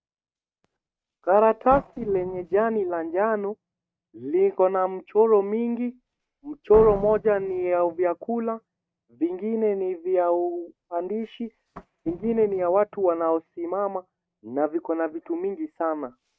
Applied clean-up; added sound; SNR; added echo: neural mask model RNNoise.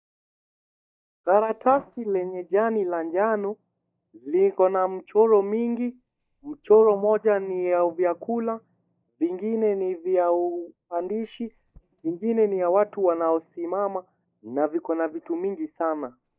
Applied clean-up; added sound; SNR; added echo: neural mask model DeepFilterNet 3.